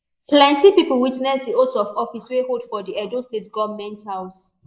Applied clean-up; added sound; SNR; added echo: neural mask model Resemble Enhance denoiser.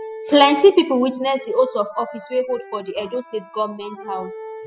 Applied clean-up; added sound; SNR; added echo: classical method spectral subtraction.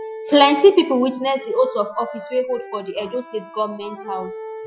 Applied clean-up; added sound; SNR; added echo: classical method Wiener filter.